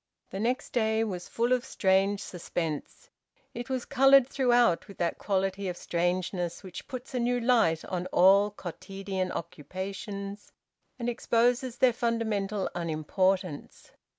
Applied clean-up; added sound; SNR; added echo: none; none; none; none.